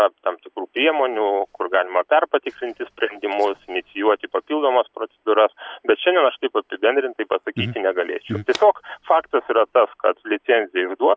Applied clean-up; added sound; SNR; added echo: none; none; none; none.